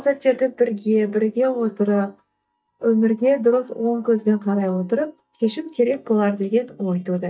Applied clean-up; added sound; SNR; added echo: neural mask model DeepFilterNet 3.